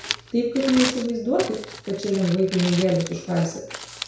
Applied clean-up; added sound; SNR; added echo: none; Crumpling, crinkling; 10 dB; reverberation time 0.5 s.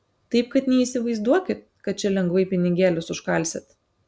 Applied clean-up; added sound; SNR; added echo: none; none; none; none.